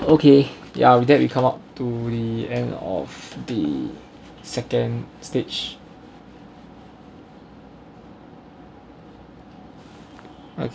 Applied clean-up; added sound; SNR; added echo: none; none; none; none.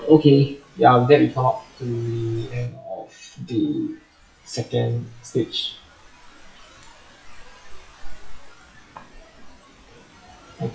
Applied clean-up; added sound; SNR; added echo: classical method WPE with log-MMSE.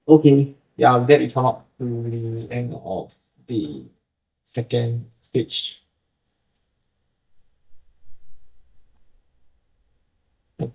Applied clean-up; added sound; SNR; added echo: neural mask model DeepFilterNet 3.